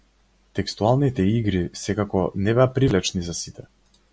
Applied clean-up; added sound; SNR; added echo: none; none; none; none.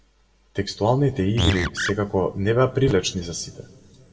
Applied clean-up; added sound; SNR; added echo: none; Animal; 2 dB; reverberation time 1.0 s.